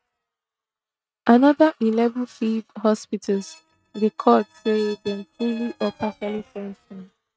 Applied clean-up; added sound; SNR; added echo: neural mask model RNNoise.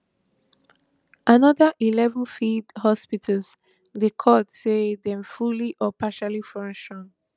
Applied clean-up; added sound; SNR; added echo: none; none; none; none.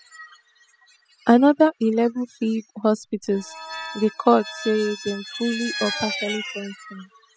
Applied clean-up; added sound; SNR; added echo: classical method spectral subtraction.